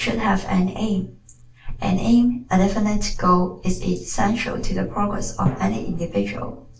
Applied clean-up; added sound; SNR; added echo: none; Drum; 17 dB; reverberation time 0.3 s.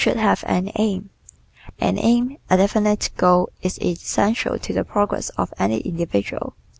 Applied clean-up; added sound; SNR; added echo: none; none; none; none.